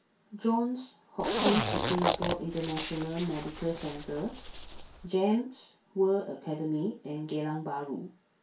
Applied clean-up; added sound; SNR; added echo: none; Zipper (clothing); 2 dB; reverberation time 0.2 s.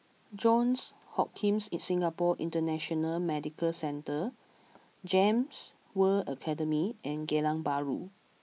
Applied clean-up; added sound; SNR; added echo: none; none; none; none.